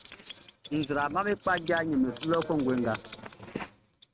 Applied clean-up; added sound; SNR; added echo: neural mask model RNNoise.